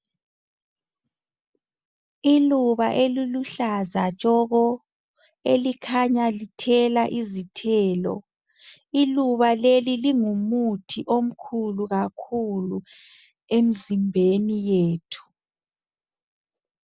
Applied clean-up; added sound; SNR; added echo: none; none; none; none.